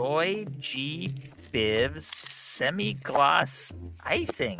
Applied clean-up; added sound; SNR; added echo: neural mask model RNNoise.